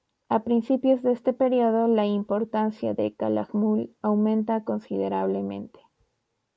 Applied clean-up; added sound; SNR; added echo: none; none; none; none.